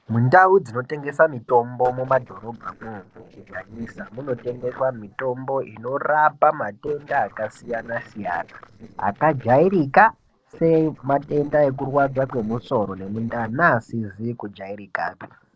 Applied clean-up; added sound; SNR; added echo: neural separator model SepFormer DNS4.